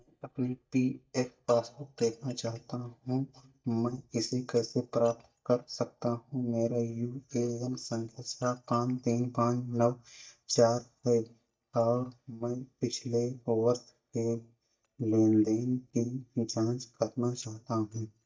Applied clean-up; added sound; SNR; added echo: neural mask model DeepFilterNet 3.